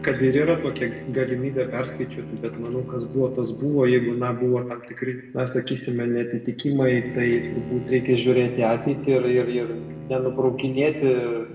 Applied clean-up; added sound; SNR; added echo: none; Bowed string instrument; 14 dB; reverberation time 0.9 s.